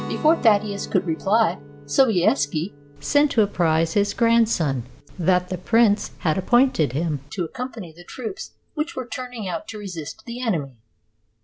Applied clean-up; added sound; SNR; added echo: none; Guitar; 19 dB; none.